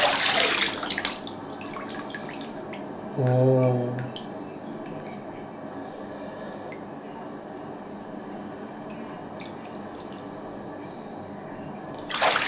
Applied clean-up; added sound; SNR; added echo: none; Bathtub (filling or washing); 1 dB; reverberation time 0.7 s.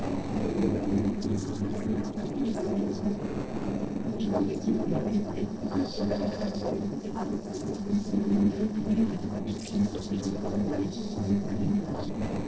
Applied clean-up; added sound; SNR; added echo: neural separator model SepFormer DNS4.